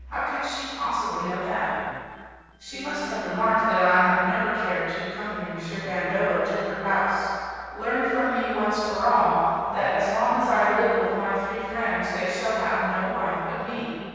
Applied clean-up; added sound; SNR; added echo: neural separator model SepFormer DNS4.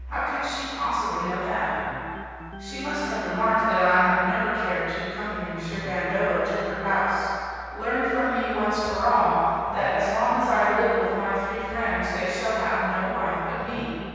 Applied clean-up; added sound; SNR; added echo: none; Organ; 18 dB; reverberation time 2.2 s.